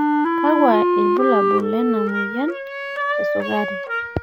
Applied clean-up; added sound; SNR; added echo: none; Wind instrument, woodwind instrument; -2 dB; none.